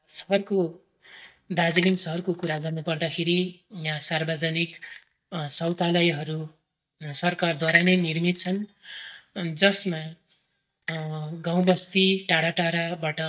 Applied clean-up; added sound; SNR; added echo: neural mask model DeepFilterNet 3.